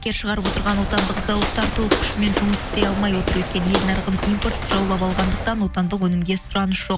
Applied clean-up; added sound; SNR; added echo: none; Walk, footsteps; 4 dB; none.